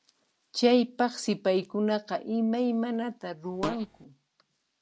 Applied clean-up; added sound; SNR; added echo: none; Fart; 9 dB; none.